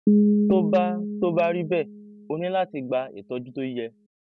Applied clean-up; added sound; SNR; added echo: none; Piano; -1 dB; none.